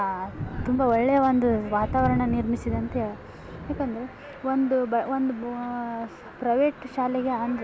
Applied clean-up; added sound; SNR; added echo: none; Thunder; 11 dB; none.